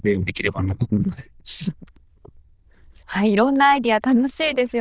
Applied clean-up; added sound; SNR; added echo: neural diffusion model UNIVERSE++.